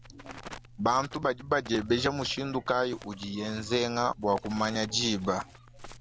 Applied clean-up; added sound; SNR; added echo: none; Crackle; 18 dB; none.